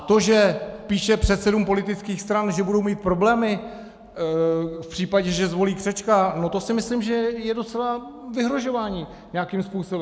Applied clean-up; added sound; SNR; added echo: none; none; none; none.